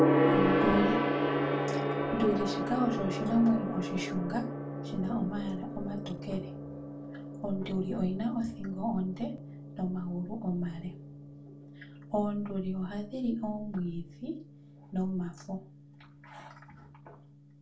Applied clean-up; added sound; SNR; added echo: none; Gong; 0 dB; reverberation time 0.3 s.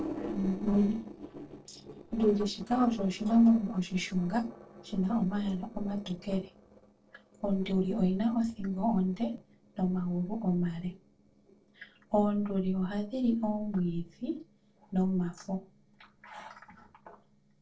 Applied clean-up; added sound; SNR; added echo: neural separator model SepFormer DNS4.